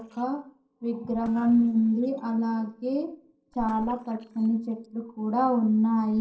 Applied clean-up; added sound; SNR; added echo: neural separator model SepFormer DNS4.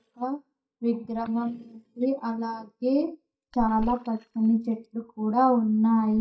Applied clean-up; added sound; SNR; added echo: neural mask model DeepFilterNet 3.